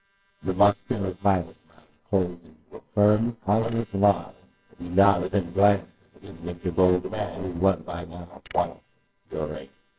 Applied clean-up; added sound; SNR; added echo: neural separator model SepFormer WHAMR!.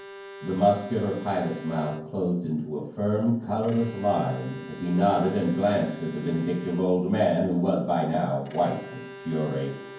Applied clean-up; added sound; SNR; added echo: none; Bowed string instrument; 18 dB; reverberation time 0.9 s.